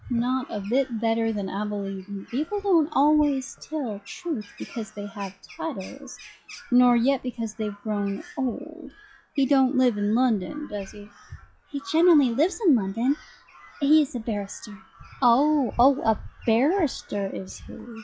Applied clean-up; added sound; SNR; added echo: classical method log-MMSE.